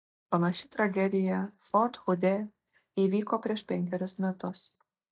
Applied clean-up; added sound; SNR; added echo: neural mask model DeepFilterNet 3.